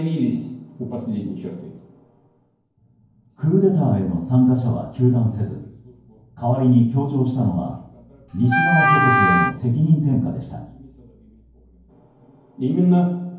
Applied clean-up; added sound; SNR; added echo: none; Wind instrument, woodwind instrument; -3 dB; reverberation time 0.9 s.